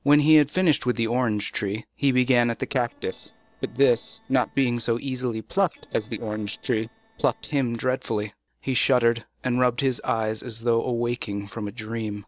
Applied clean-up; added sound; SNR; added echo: neural separator model SepFormer DNS4.